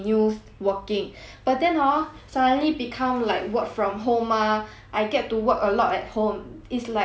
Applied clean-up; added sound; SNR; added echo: none; none; none; none.